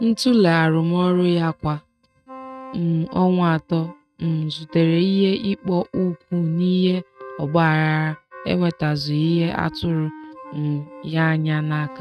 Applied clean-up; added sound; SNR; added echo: neural mask model RNNoise.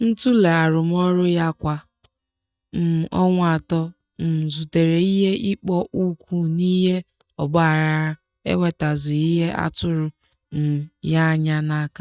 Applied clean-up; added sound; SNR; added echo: neural mask model DeepFilterNet 3.